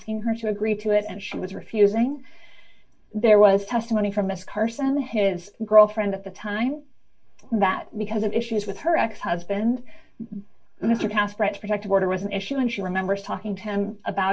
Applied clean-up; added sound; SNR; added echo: none; none; none; reverberation time 0.1 s.